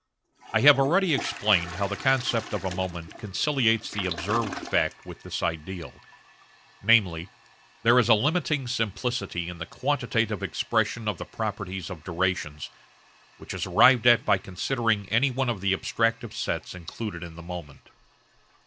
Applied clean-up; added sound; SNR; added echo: none; Toilet flush; 17 dB; none.